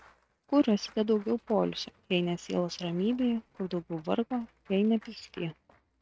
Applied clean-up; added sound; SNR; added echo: neural mask model RNNoise.